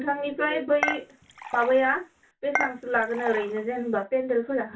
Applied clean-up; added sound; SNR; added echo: none; Dishes, pots, and pans / Chink, clink; 7 dB; reverberation time 0.2 s.